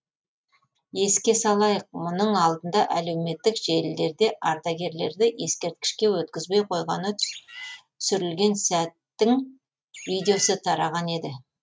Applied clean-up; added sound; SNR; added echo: neural mask model RNNoise.